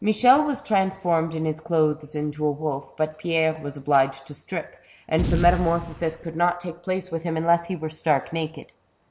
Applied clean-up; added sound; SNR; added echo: none; Boom; 5 dB; none.